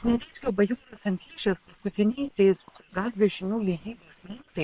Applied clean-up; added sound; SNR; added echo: neural separator model SepFormer WHAM!.